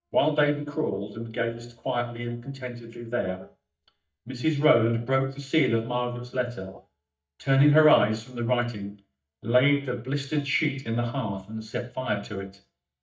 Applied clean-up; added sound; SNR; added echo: neural mask model DeepFilterNet 3.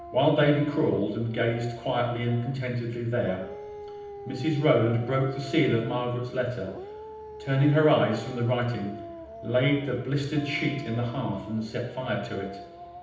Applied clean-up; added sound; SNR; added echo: none; Dog; 15 dB; reverberation time 0.9 s.